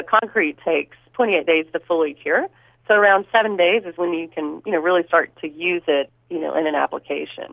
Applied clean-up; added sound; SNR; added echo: none; none; none; none.